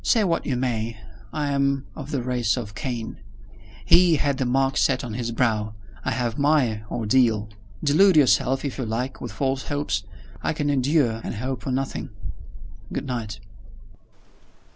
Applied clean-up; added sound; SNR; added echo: none; none; none; none.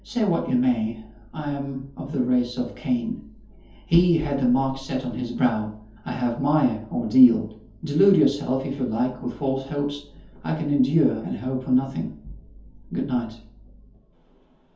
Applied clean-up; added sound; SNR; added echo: none; none; none; reverberation time 0.5 s.